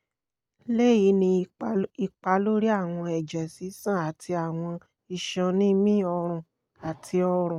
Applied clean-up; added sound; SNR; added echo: none; none; none; none.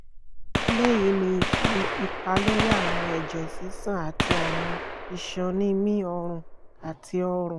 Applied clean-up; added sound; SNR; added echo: none; Gunshot, gunfire; 1 dB; none.